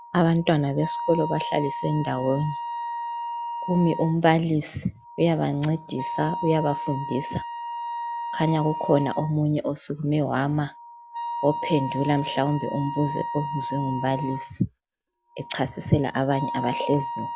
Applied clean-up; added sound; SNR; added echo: none; Wind instrument, woodwind instrument; 8 dB; none.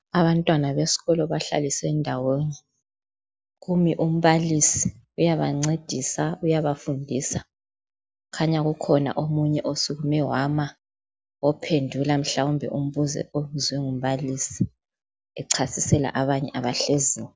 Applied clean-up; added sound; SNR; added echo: none; none; none; none.